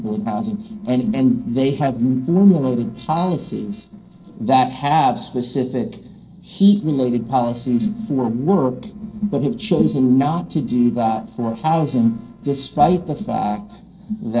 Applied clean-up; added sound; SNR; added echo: neural separator model SepFormer DNS4.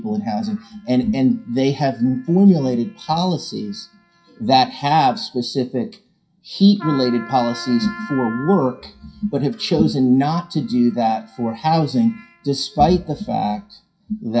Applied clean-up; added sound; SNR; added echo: classical method WPE with log-MMSE.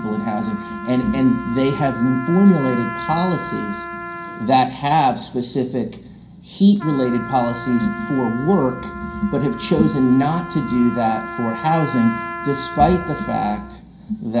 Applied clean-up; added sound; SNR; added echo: none; Trumpet; 12 dB; reverberation time 0.3 s.